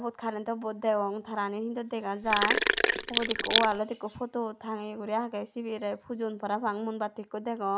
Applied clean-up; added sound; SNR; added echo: none; Sink (filling or washing); -5 dB; none.